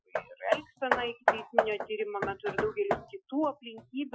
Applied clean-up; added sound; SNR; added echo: classical method Wiener filter.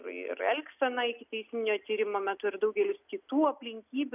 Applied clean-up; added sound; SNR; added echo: none; none; none; none.